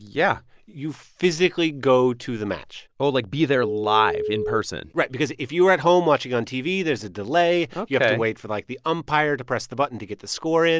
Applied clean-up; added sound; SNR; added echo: none; Telephone; 3 dB; none.